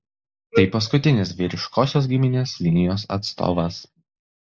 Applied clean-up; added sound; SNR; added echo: neural mask model Resemble Enhance denoiser.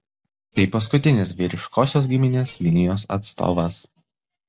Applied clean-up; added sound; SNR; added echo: neural separator model SepFormer DNS4.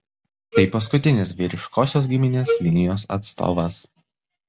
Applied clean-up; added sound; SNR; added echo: none; Wind instrument, woodwind instrument; 3 dB; none.